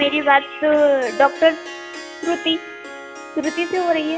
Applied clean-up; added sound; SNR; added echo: none; Harp; 14 dB; none.